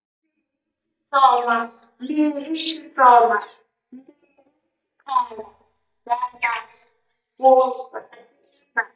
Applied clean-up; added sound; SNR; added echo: neural mask model DeepFilterNet 3.